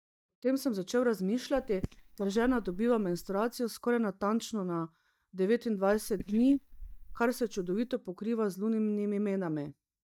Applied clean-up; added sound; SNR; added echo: neural mask model DeepFilterNet 3.